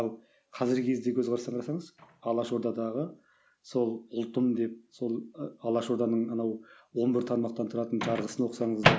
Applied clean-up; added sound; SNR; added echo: none; Microwave oven; 7 dB; none.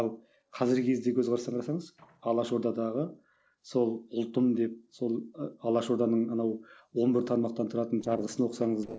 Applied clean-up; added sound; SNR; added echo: neural separator model SepFormer DNS4.